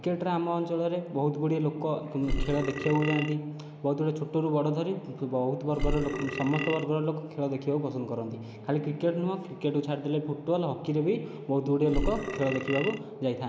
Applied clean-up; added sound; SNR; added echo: none; Burping, eructation; 4 dB; none.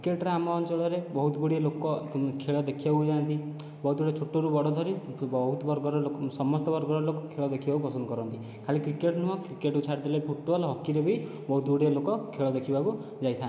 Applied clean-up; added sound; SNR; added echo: none; none; none; none.